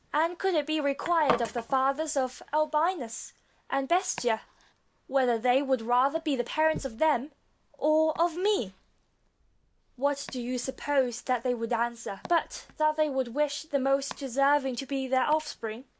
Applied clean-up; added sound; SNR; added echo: none; Domestic sounds, home sounds; 17 dB; none.